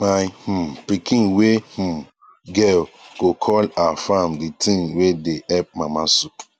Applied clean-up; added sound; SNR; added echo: none; none; none; none.